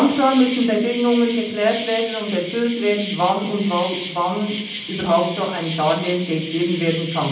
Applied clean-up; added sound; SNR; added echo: none; Insect; 12 dB; reverberation time 0.6 s.